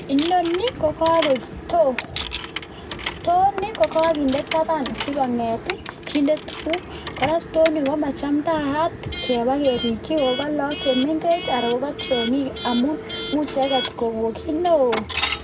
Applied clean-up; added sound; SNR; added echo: none; Coin (dropping) / Alarm; 7 dB; reverberation time 0.3 s.